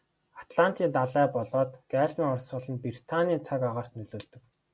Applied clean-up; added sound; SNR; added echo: none; none; none; none.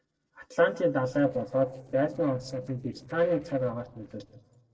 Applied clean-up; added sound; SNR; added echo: neural separator model SepFormer DNS4.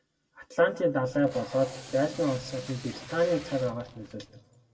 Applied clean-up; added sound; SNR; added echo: none; Packing tape, duct tape; 16 dB; reverberation time 1.2 s.